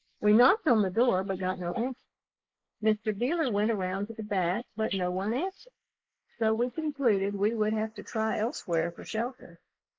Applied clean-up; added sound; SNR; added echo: neural mask model Resemble Enhance denoiser.